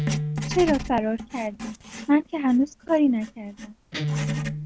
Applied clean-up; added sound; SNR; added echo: none; Writing + Guitar; 6 dB; none.